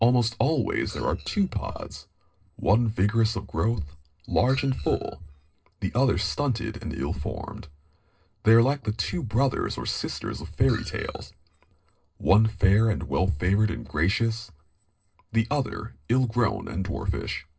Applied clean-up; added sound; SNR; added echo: neural separator model SepFormer DNS4.